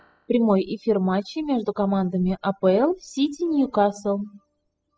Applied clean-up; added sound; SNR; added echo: classical method spectral subtraction.